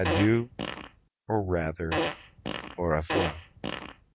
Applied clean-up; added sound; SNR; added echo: none; Fart; 3 dB; none.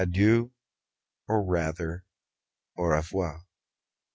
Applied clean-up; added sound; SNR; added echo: none; none; none; none.